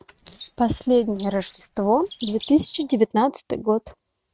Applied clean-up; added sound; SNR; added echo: neural mask model RNNoise.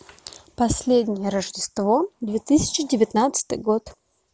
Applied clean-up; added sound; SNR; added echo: none; none; none; none.